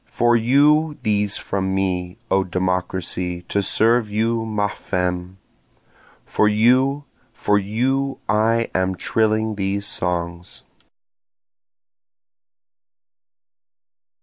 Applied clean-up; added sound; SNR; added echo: none; none; none; none.